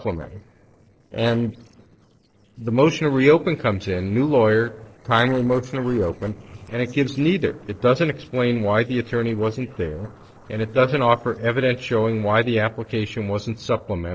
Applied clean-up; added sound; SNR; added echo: neural separator model SepFormer DNS4.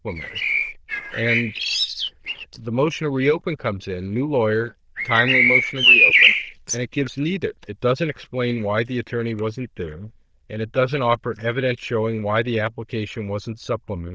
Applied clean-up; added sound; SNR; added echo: neural diffusion model UNIVERSE++.